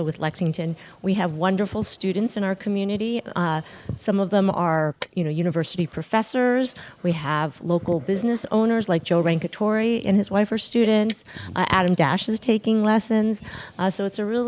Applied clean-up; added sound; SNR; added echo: neural mask model Resemble Enhance denoiser.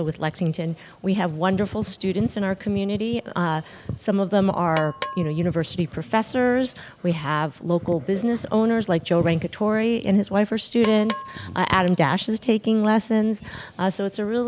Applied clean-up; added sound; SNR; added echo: none; Percussion; 15 dB; none.